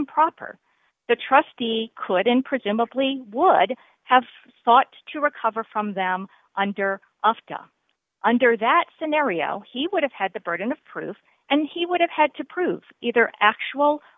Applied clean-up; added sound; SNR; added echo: none; none; none; none.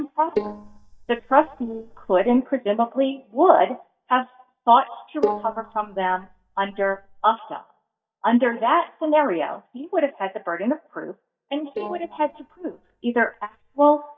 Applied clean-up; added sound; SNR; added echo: neural mask model DeepFilterNet 3.